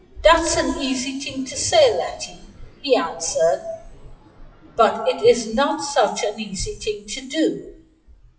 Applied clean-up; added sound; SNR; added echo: classical method WPE with log-MMSE.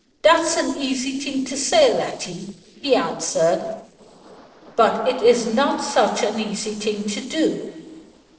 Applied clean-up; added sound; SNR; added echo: neural separator model SepFormer DNS4.